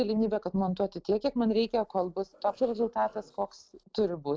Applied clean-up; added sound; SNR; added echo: neural separator model SepFormer DNS4.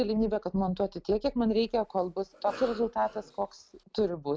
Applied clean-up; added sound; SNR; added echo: none; Cough; 18 dB; none.